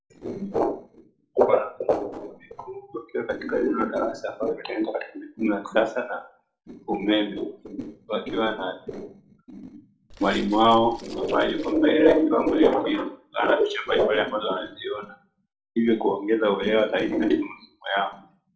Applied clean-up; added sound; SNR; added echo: neural separator model SepFormer DNS4.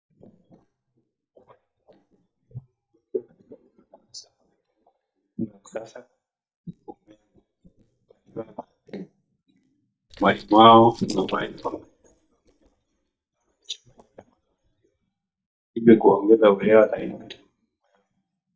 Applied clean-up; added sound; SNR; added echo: neural mask model DeepFilterNet 3.